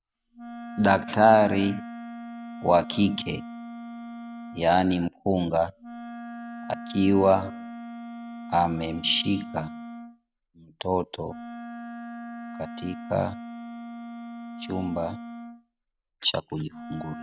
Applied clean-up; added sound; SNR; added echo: none; Wind instrument, woodwind instrument; 12 dB; none.